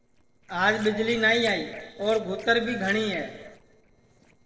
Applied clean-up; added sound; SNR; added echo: neural separator model SepFormer DNS4.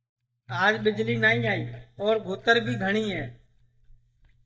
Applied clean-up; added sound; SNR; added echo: neural mask model DeepFilterNet 3.